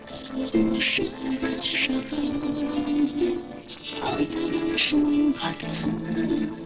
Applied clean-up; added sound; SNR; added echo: neural separator model SepFormer DNS4.